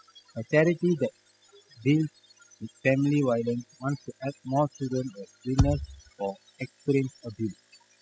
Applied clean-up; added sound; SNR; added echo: classical method spectral subtraction.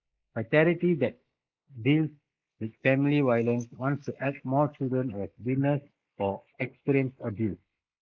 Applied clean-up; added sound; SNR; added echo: neural mask model Resemble Enhance denoiser.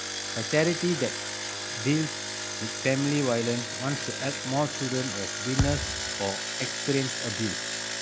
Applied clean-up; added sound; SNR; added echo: none; Engine + Thump, thud; 2 dB; none.